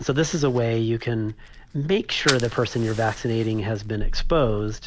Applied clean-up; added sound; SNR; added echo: none; Fire; 7 dB; none.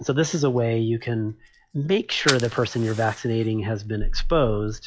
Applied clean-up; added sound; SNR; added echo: classical method log-MMSE.